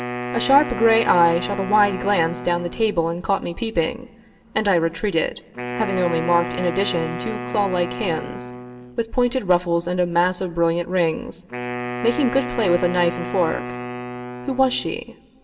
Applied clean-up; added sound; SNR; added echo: none; Wind instrument, woodwind instrument; 9 dB; reverberation time 0.8 s.